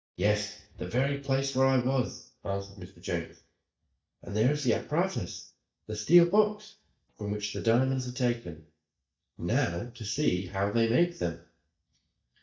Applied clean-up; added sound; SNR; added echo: neural mask model DeepFilterNet 3.